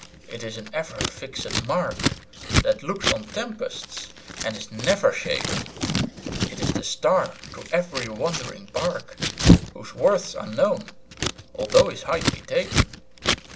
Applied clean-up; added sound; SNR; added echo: none; Scissors; 0 dB; none.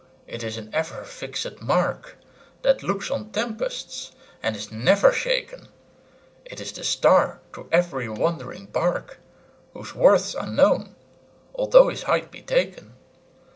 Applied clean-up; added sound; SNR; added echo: none; none; none; none.